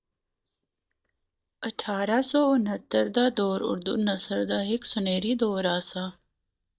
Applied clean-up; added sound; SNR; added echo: neural mask model DeepFilterNet 3.